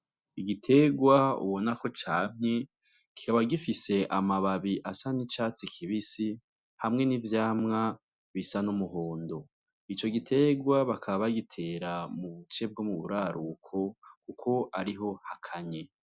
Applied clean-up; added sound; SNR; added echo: none; none; none; none.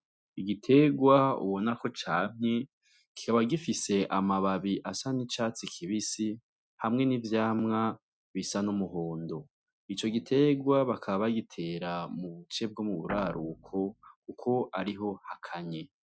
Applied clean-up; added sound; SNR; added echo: neural mask model RNNoise.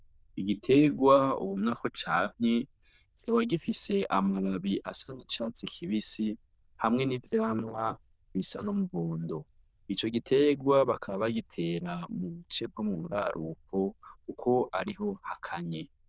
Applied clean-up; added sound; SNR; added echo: neural diffusion model UNIVERSE++.